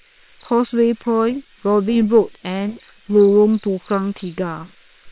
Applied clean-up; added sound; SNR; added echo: neural separator model SepFormer WHAM!.